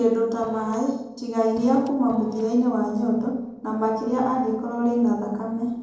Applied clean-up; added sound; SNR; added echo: neural separator model SepFormer DNS4.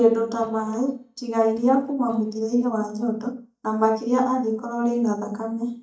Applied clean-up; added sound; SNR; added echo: neural mask model DeepFilterNet 3.